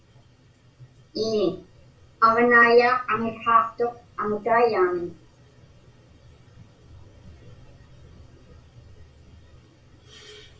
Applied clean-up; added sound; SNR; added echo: none; none; none; reverberation time 0.3 s.